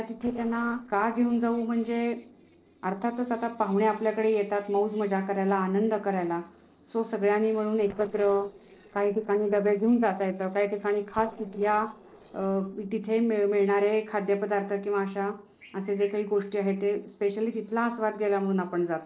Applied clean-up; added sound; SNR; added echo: neural separator model SepFormer DNS4.